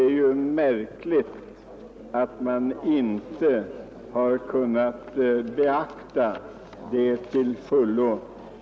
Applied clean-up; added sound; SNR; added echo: none; none; none; none.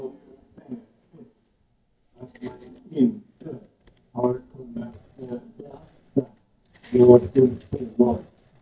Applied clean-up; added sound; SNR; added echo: neural mask model DeepFilterNet 3.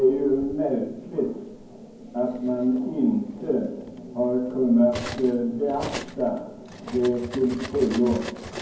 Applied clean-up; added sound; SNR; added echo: none; Cutlery, silverware; 15 dB; reverberation time 0.9 s.